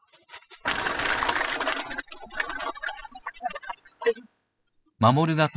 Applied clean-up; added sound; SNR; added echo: classical method spectral subtraction.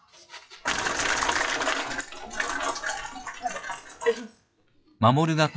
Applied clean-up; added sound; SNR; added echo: classical method log-MMSE.